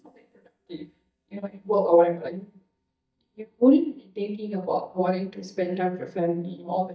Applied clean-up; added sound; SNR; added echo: neural mask model DeepFilterNet 3.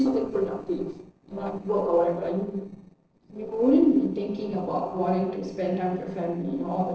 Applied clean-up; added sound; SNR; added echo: neural separator model SepFormer DNS4.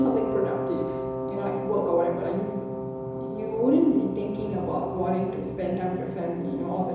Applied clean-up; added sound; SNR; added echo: none; Wind instrument, woodwind instrument; 6 dB; reverberation time 1.0 s.